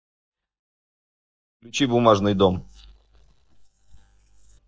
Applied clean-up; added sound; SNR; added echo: neural mask model DeepFilterNet 3.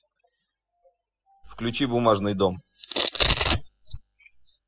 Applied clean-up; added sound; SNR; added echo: classical method spectral subtraction.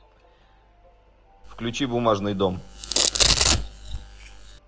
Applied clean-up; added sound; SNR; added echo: none; Domestic sounds, home sounds; -4 dB; none.